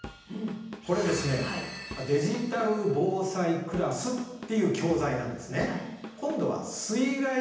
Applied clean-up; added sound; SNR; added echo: none; Drum kit; 18 dB; reverberation time 0.9 s.